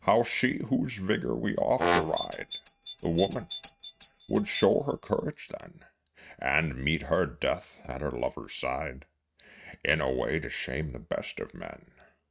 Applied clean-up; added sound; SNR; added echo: neural mask model RNNoise.